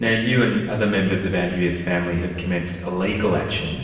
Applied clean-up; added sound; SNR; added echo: none; none; none; reverberation time 1.2 s.